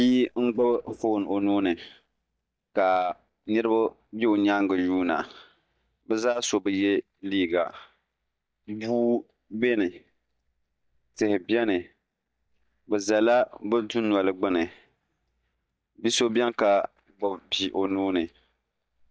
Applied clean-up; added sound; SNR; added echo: neural mask model DeepFilterNet 3.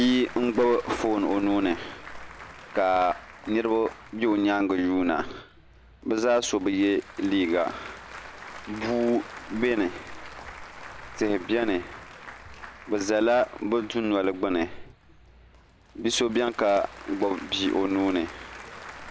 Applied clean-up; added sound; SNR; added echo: none; Applause / Crowd; 16 dB; none.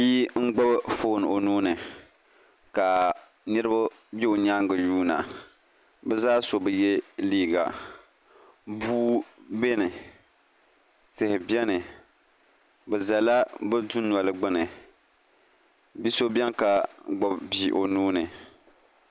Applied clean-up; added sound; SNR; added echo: none; none; none; none.